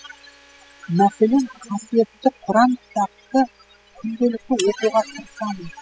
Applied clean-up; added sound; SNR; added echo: classical method spectral subtraction.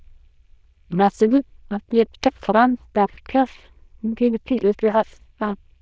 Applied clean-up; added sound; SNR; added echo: neural diffusion model UNIVERSE++.